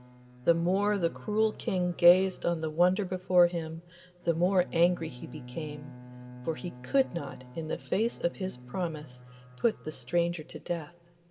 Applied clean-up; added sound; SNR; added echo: none; Bowed string instrument; 18 dB; reverberation time 2.4 s.